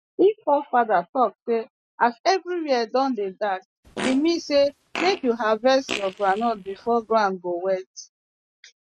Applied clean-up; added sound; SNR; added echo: neural mask model RNNoise.